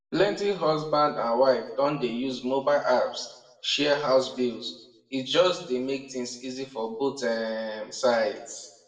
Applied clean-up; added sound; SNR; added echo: none; none; none; reverberation time 0.7 s.